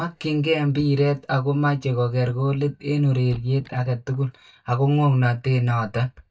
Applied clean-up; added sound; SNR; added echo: neural mask model DeepFilterNet 3.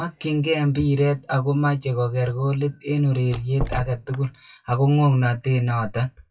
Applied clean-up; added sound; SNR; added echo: classical method WPE with log-MMSE.